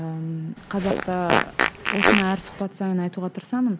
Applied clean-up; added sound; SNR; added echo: none; Fart; -2 dB; none.